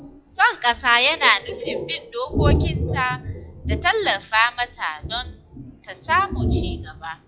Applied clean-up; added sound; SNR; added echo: classical method log-MMSE.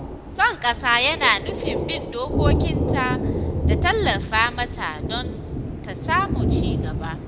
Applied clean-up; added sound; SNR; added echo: none; Thunder; -1 dB; none.